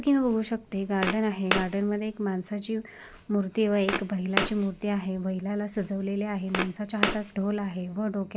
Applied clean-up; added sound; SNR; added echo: none; Walk, footsteps; 7 dB; none.